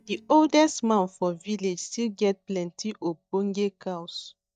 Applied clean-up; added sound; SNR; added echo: neural mask model DeepFilterNet 3.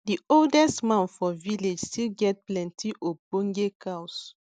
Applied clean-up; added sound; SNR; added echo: none; none; none; none.